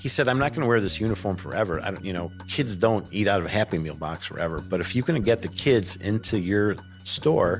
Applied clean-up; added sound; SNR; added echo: none; none; none; none.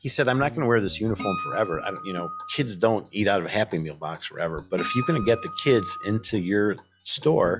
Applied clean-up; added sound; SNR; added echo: classical method log-MMSE.